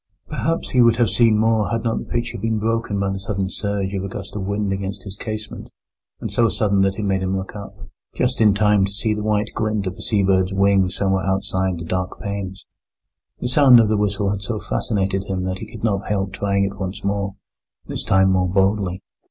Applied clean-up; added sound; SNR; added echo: none; none; none; none.